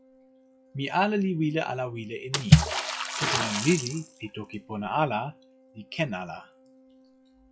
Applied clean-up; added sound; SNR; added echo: classical method log-MMSE.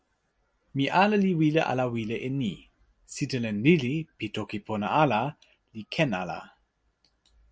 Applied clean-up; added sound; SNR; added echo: none; none; none; none.